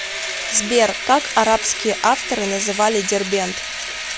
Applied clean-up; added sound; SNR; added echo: none; Engine / Drill + Train; 7 dB; none.